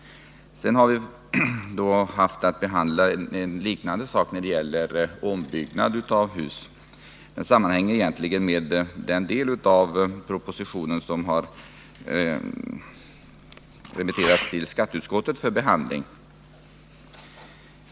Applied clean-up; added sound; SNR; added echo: none; Sneeze; 8 dB; none.